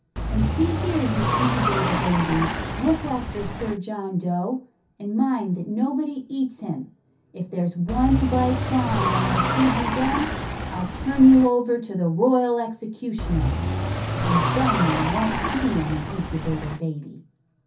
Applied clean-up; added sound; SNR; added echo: none; Car; 1 dB; reverberation time 0.3 s.